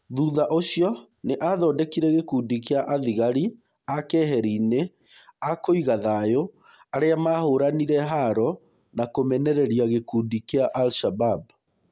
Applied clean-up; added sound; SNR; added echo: none; none; none; none.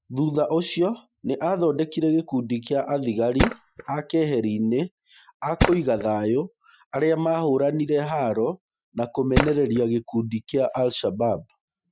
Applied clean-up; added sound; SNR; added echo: classical method Wiener filter.